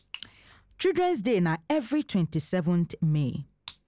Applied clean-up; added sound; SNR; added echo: none; none; none; none.